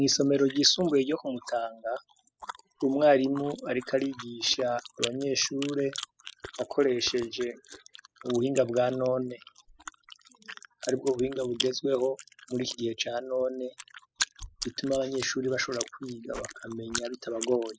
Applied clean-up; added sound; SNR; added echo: classical method spectral subtraction.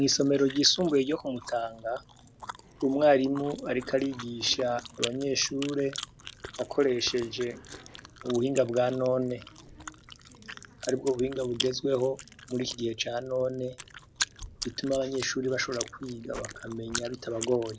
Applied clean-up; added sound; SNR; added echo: none; Chewing, mastication; 13 dB; none.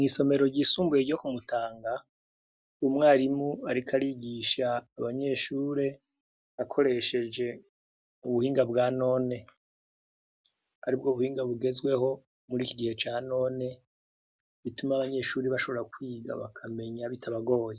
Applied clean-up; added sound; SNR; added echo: none; none; none; none.